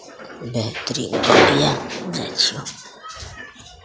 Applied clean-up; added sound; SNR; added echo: none; none; none; none.